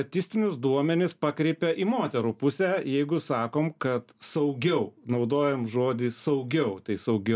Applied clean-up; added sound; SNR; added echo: none; none; none; none.